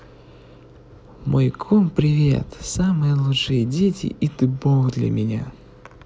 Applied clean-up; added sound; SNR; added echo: none; none; none; none.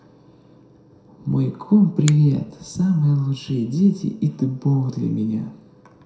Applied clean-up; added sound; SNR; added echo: none; Finger snapping; 18 dB; reverberation time 0.7 s.